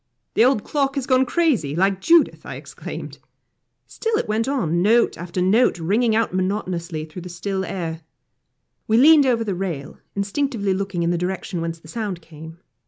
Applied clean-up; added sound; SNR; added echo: none; none; none; none.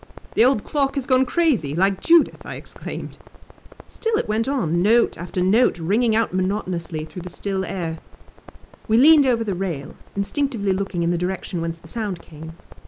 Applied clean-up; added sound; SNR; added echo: none; Crackle; 19 dB; none.